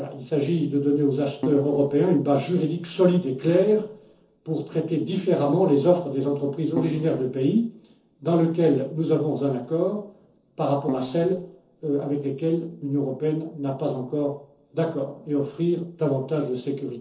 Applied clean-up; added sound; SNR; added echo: neural separator model SepFormer DNS4.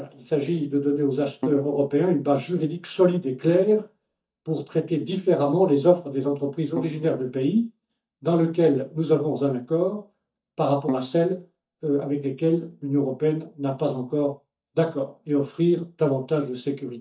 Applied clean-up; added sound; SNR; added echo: neural mask model DeepFilterNet 3.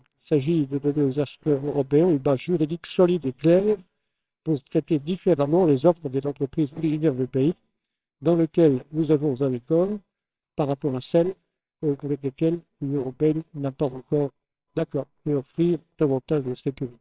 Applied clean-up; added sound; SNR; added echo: neural separator model SepFormer WHAMR!.